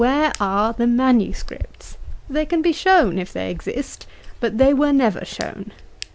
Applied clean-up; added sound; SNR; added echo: none; Hands; 12 dB; none.